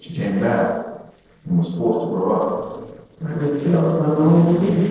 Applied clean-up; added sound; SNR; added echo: neural separator model SepFormer DNS4.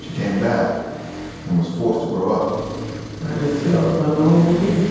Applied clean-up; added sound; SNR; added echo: none; Accelerating, revving, vroom; 11 dB; reverberation time 1.2 s.